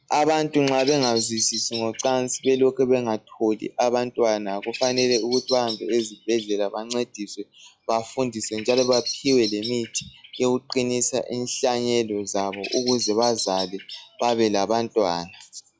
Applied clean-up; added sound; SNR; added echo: classical method log-MMSE.